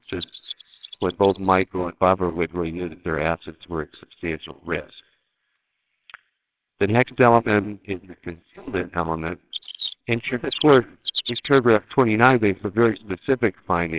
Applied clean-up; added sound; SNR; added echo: neural separator model SepFormer WHAMR!.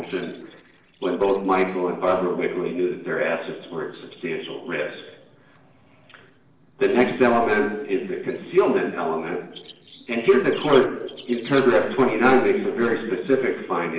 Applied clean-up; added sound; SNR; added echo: neural separator model SepFormer DNS4.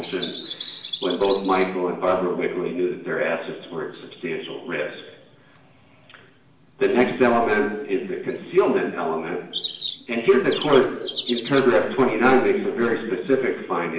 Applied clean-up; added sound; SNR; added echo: none; Bird vocalization, bird call, bird song; 16 dB; reverberation time 0.8 s.